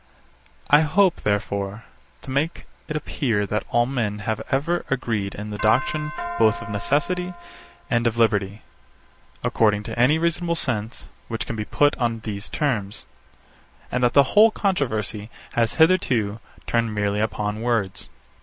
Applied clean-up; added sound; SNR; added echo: none; Doorbell; 9 dB; none.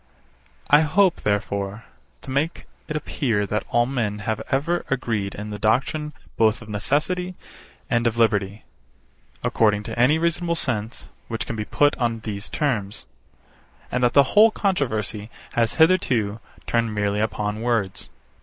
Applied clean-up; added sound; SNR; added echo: neural mask model Resemble Enhance denoiser.